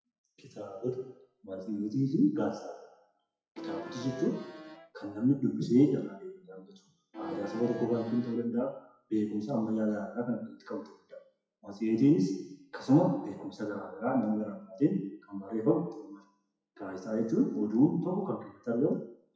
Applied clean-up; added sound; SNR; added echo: classical method WPE with log-MMSE.